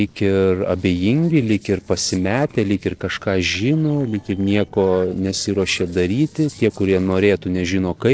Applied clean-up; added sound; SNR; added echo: neural separator model SepFormer DNS4.